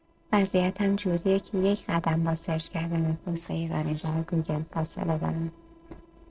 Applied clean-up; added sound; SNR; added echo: neural separator model SepFormer DNS4.